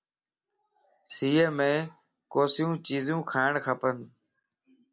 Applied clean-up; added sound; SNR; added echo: none; none; none; none.